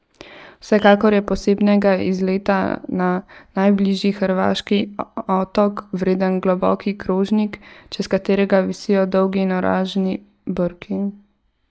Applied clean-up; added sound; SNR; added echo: neural mask model DeepFilterNet 3.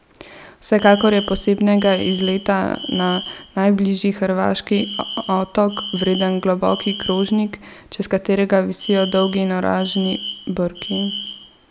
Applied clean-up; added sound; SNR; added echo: none; Alarm; 13 dB; none.